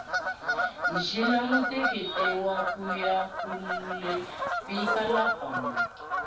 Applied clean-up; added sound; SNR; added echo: none; Bird vocalization, bird call, bird song / Fowl; -1 dB; reverberation time 0.3 s.